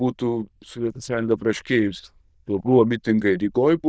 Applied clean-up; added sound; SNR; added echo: neural diffusion model UNIVERSE++.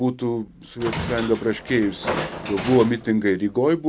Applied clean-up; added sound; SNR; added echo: none; Train; 10 dB; none.